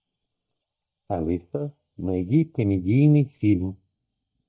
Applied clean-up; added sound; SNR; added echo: neural mask model DeepFilterNet 3.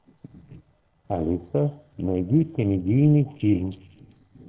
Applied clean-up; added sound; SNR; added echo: neural separator model SepFormer DNS4.